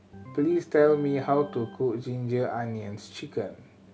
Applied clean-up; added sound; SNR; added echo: none; Organ; 19 dB; none.